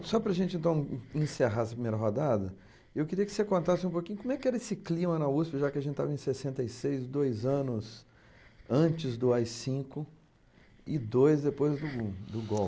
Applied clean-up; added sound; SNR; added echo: none; none; none; none.